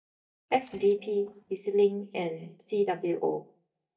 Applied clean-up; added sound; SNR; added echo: neural mask model DeepFilterNet 3.